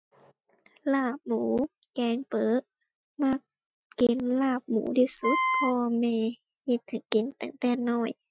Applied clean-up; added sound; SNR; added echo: classical method Wiener filter.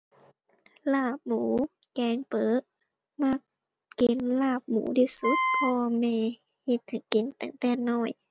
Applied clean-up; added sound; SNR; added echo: none; Wind instrument, woodwind instrument; 0 dB; none.